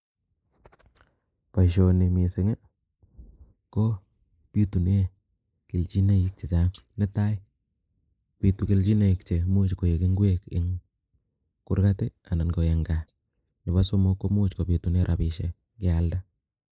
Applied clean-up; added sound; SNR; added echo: neural mask model Resemble Enhance denoiser.